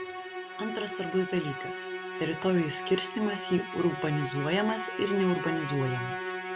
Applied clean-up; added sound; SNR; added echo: none; Musical instrument; 7 dB; none.